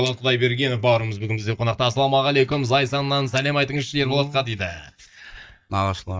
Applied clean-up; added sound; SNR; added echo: neural mask model DeepFilterNet 3.